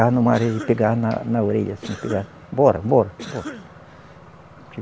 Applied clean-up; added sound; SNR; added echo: none; Cough; 17 dB; none.